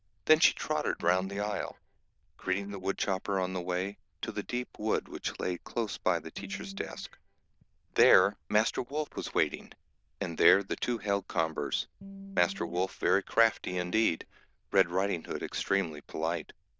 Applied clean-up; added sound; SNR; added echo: neural diffusion model UNIVERSE++.